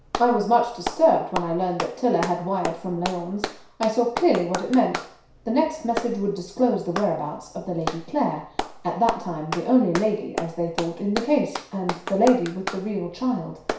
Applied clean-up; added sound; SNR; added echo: none; Clapping; 10 dB; reverberation time 0.6 s.